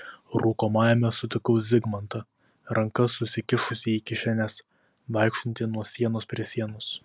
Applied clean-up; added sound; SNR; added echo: none; none; none; none.